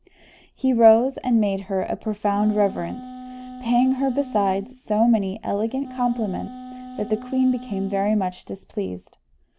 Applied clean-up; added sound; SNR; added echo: none; Wind instrument, woodwind instrument; 14 dB; none.